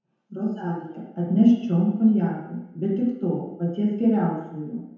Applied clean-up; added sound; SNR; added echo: none; none; none; reverberation time 0.9 s.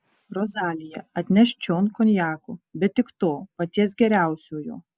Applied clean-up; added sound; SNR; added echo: none; none; none; none.